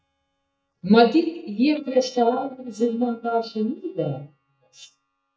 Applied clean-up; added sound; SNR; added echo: neural mask model DeepFilterNet 3.